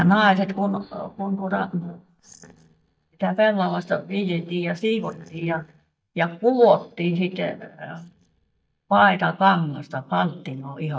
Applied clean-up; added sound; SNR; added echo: neural mask model DeepFilterNet 3.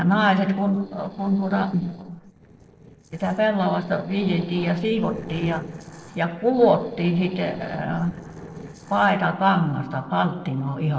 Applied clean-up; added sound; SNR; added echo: neural separator model SepFormer DNS4.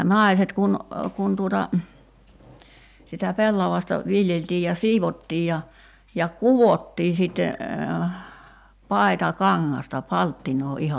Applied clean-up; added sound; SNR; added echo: none; none; none; none.